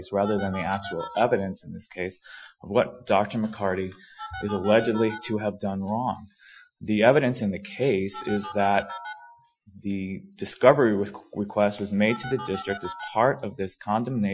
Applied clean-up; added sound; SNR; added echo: classical method Wiener filter.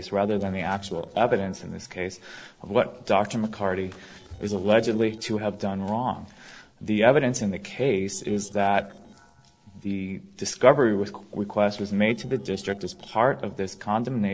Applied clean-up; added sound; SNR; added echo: neural separator model SepFormer DNS4.